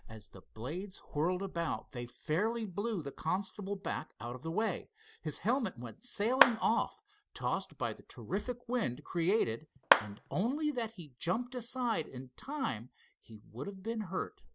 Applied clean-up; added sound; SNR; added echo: none; Clapping; -2 dB; none.